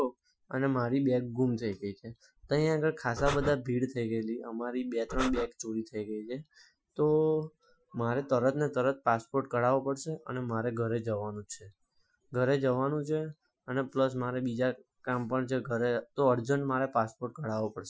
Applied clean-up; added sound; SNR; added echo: classical method Wiener filter.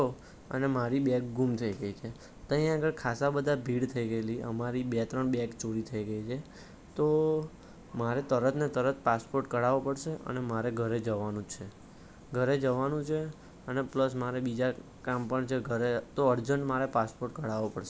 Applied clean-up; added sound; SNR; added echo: none; none; none; none.